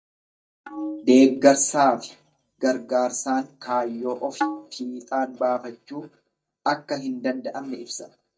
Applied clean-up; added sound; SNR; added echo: neural mask model DeepFilterNet 3.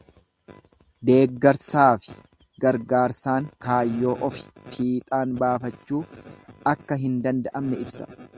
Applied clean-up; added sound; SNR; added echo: none; none; none; none.